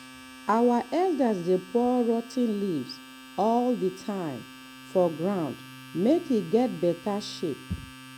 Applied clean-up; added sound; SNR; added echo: none; Domestic sounds, home sounds; 18 dB; none.